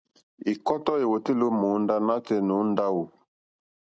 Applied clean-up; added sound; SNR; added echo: none; none; none; none.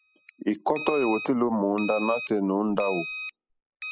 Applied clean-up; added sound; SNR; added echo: classical method spectral subtraction.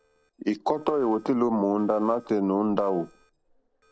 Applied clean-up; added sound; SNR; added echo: neural separator model SepFormer DNS4.